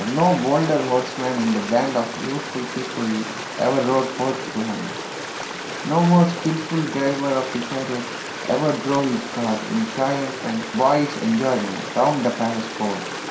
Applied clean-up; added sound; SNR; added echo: none; Stream; 8 dB; reverberation time 0.5 s.